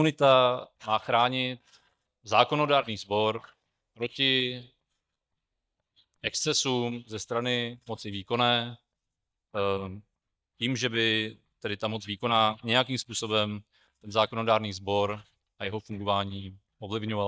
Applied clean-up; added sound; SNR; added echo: neural mask model DeepFilterNet 3.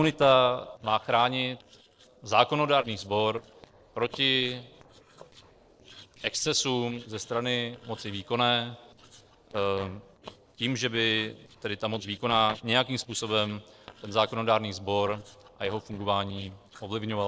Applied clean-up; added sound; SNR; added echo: neural separator model SepFormer DNS4.